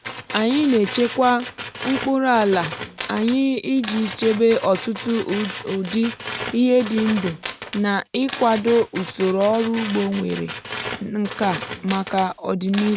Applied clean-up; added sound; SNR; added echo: none; Tools; 12 dB; none.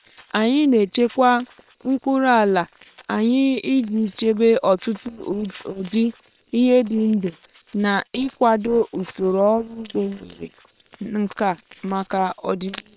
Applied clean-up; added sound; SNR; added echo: neural separator model SepFormer WHAM!.